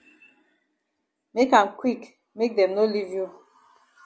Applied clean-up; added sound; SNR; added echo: none; none; none; none.